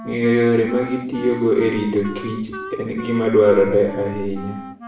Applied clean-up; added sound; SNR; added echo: none; Wind instrument, woodwind instrument; 15 dB; reverberation time 0.7 s.